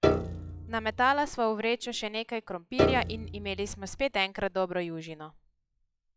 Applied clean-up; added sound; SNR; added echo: classical method log-MMSE.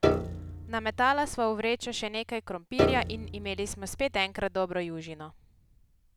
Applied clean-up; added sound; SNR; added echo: none; Piano; 2 dB; none.